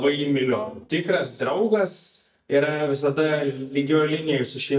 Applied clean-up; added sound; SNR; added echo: neural mask model DeepFilterNet 3.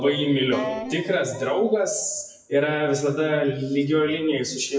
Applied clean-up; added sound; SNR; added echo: classical method WPE with log-MMSE.